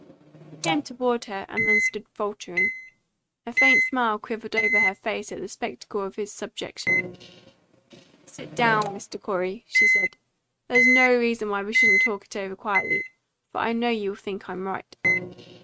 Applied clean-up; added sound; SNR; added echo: neural mask model RNNoise.